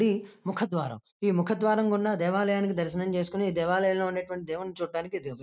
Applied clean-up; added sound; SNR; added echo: none; none; none; none.